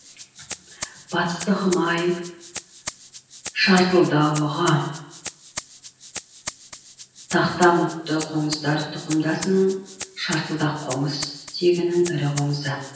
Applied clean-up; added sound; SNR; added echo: none; Rattle (instrument); 14 dB; reverberation time 0.9 s.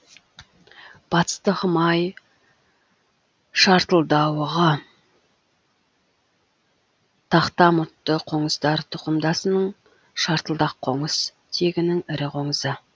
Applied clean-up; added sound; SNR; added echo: none; none; none; none.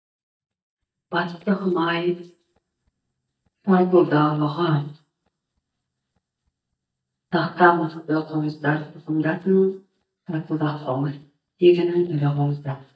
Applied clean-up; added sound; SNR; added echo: neural mask model DeepFilterNet 3.